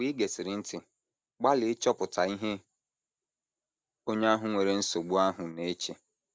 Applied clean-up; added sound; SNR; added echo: none; none; none; none.